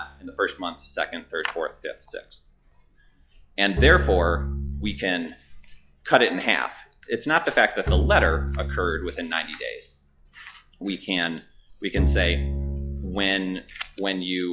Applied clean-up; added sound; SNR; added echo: classical method log-MMSE.